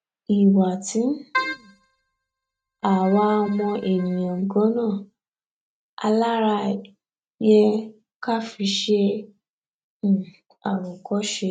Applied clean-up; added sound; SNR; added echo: neural mask model RNNoise.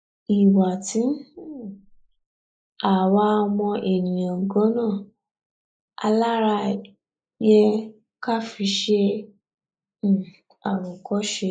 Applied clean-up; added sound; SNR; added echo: neural mask model Resemble Enhance denoiser.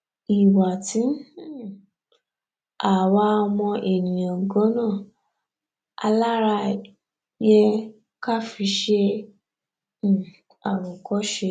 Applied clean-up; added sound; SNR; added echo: none; none; none; none.